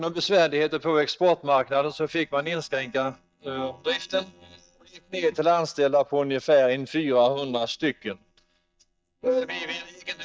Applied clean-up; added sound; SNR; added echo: neural mask model DeepFilterNet 3.